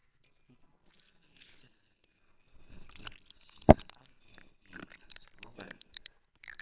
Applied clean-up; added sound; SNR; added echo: neural separator model SepFormer WHAMR!.